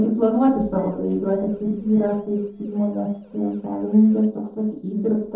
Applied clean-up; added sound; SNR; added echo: neural separator model SepFormer DNS4.